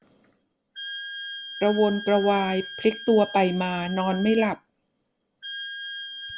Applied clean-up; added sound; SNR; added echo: none; Wind instrument, woodwind instrument; 12 dB; none.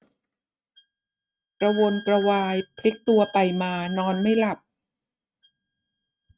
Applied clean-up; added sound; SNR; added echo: neural mask model RNNoise.